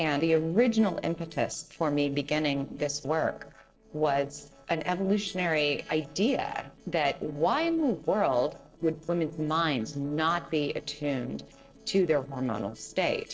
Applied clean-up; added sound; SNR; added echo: neural separator model SepFormer DNS4.